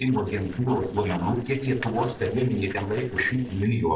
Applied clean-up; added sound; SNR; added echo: neural separator model SepFormer DNS4.